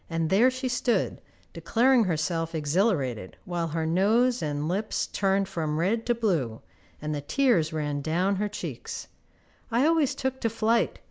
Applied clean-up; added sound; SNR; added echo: none; none; none; none.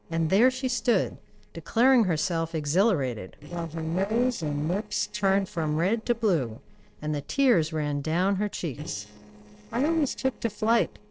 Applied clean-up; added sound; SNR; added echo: neural separator model SepFormer DNS4.